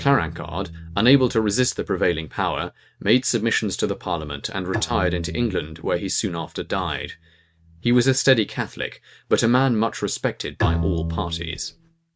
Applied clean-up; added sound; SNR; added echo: neural mask model RNNoise.